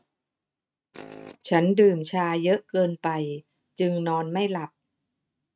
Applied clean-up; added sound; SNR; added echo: neural mask model RNNoise.